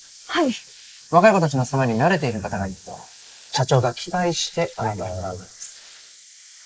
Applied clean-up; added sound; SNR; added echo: neural mask model Resemble Enhance denoiser.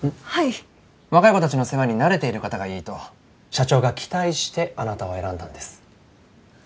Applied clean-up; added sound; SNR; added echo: none; none; none; none.